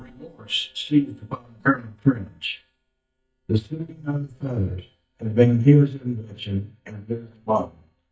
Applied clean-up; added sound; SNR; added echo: neural mask model DeepFilterNet 3.